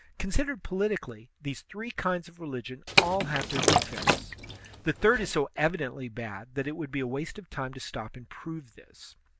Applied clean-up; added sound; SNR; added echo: none; Liquid; -4 dB; none.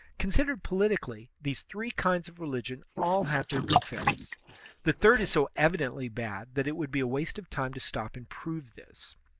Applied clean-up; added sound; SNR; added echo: neural mask model Resemble Enhance denoiser.